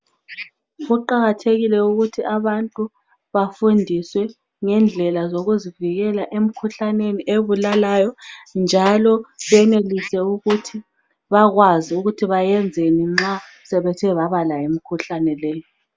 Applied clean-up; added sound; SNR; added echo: none; Snare drum; 18 dB; none.